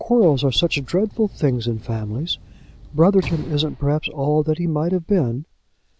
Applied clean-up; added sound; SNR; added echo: none; Sliding door / Slam; 19 dB; none.